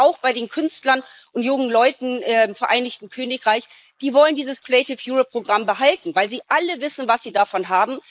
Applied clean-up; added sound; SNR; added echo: neural mask model Resemble Enhance denoiser.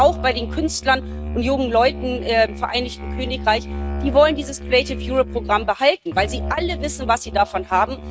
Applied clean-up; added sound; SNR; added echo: neural mask model RNNoise.